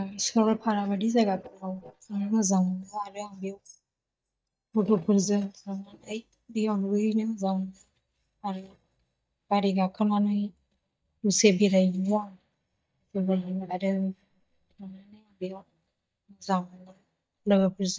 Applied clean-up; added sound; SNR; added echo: neural mask model DeepFilterNet 3.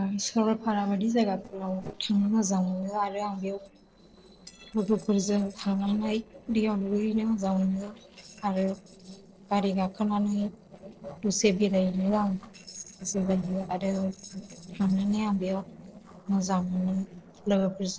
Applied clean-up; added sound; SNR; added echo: neural separator model SepFormer DNS4.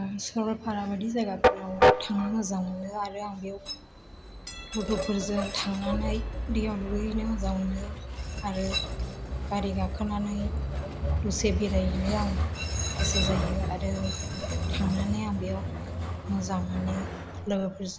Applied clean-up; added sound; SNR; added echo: none; Train; -1 dB; none.